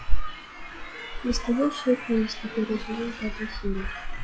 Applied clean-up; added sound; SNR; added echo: classical method log-MMSE.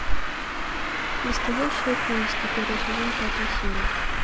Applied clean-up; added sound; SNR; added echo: none; Traffic noise, roadway noise; -2 dB; none.